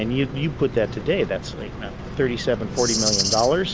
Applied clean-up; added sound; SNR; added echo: none; Rattle (instrument); 2 dB; none.